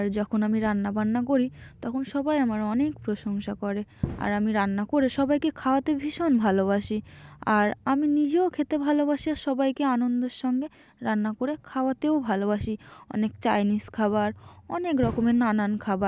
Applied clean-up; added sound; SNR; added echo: none; none; none; none.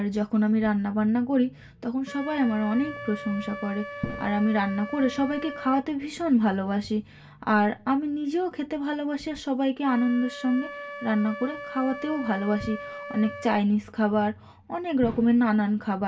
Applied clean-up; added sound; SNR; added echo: none; Wind instrument, woodwind instrument; 15 dB; reverberation time 0.2 s.